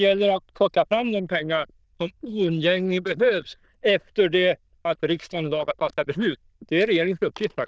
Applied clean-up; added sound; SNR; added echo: neural diffusion model UNIVERSE++.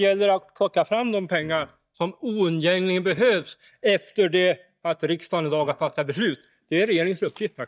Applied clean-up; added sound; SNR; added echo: neural mask model DeepFilterNet 3.